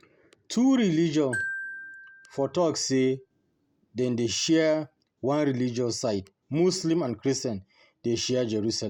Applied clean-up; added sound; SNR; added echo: none; Glockenspiel; 13 dB; none.